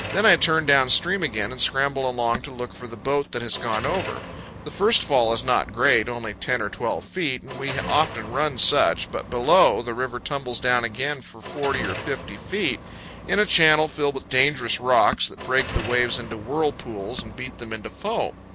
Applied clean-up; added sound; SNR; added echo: none; Car; 14 dB; none.